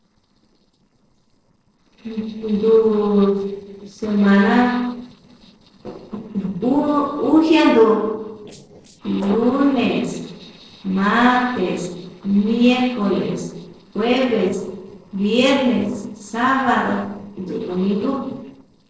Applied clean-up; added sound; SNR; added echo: neural separator model SepFormer DNS4.